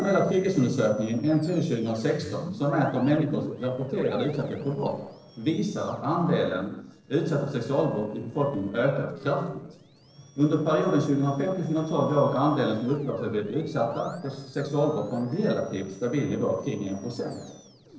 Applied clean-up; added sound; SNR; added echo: neural separator model SepFormer DNS4.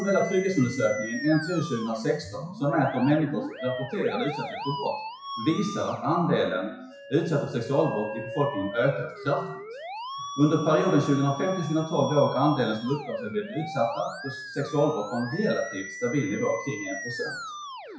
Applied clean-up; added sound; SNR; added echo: classical method WPE with log-MMSE.